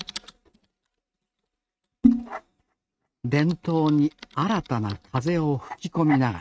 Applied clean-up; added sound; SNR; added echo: neural mask model RNNoise.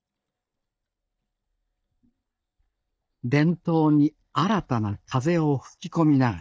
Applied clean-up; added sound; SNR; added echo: neural mask model DeepFilterNet 3.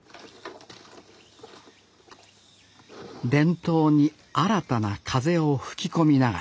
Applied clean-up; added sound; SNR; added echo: none; none; none; none.